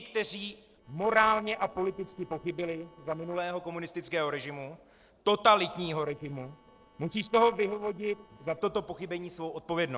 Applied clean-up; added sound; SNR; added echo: neural separator model SepFormer DNS4.